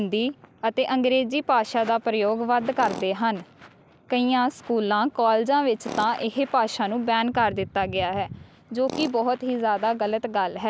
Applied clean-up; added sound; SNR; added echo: none; Tools; 20 dB; none.